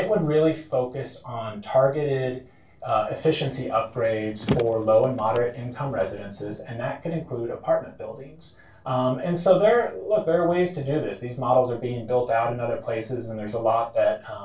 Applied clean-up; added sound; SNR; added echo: none; Car; 11 dB; reverberation time 0.2 s.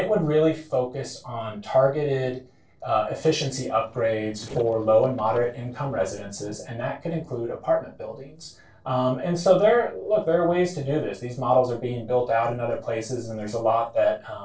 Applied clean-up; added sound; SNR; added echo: neural separator model SepFormer DNS4.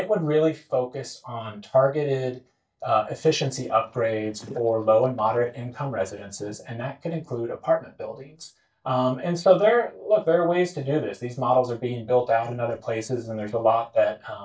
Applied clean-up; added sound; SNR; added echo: neural mask model DeepFilterNet 3.